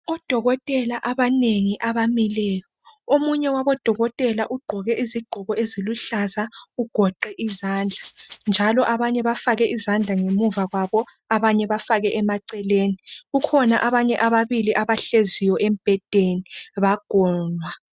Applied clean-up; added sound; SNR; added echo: neural mask model RNNoise.